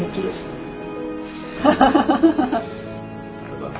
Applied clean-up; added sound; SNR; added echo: none; none; none; none.